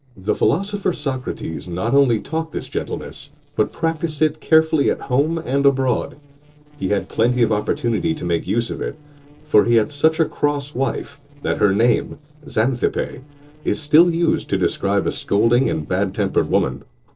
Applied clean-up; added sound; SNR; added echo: neural separator model SepFormer DNS4.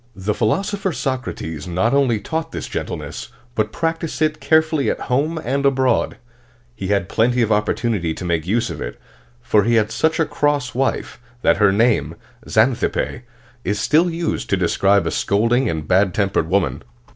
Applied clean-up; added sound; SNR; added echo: none; none; none; none.